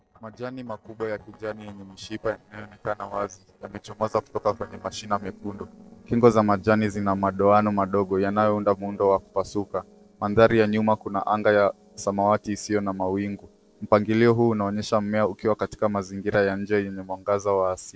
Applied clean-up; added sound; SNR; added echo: neural separator model SepFormer DNS4.